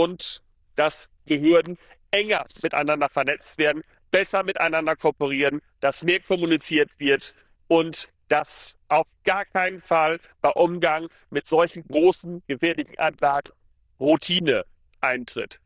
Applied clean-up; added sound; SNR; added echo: neural diffusion model UNIVERSE++.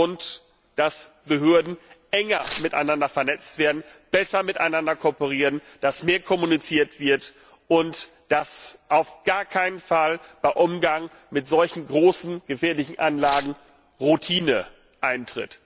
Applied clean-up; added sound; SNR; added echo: none; Tearing; 16 dB; none.